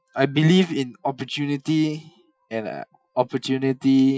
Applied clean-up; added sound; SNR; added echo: classical method Wiener filter.